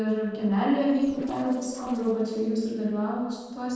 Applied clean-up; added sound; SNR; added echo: neural separator model SepFormer DNS4.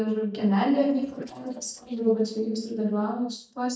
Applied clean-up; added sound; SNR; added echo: neural mask model DeepFilterNet 3.